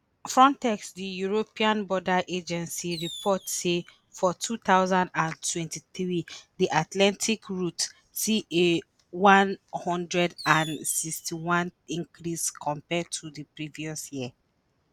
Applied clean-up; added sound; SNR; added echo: none; Fireworks; 16 dB; none.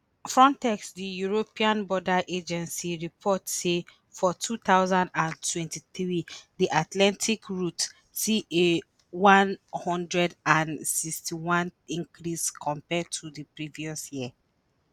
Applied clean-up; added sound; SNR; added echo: none; none; none; none.